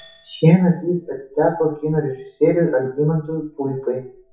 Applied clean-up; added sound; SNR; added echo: classical method WPE with log-MMSE.